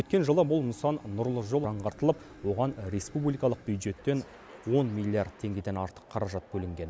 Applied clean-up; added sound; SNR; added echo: none; none; none; none.